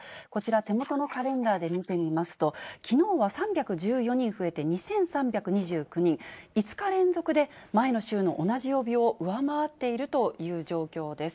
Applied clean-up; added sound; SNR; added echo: neural mask model Resemble Enhance denoiser.